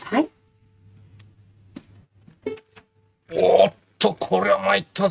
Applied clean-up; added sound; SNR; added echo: neural mask model RNNoise.